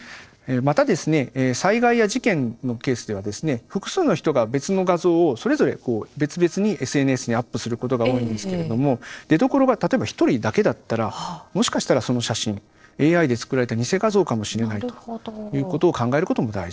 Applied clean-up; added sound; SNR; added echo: neural separator model SepFormer DNS4.